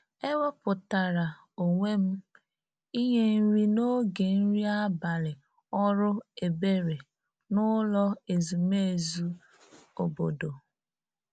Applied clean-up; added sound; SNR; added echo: none; none; none; none.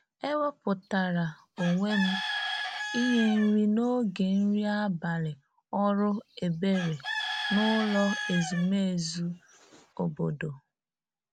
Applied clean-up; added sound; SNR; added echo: none; Bird / Chicken, rooster; 8 dB; none.